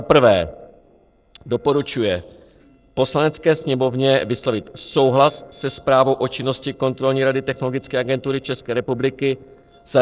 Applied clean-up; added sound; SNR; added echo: neural separator model SepFormer DNS4.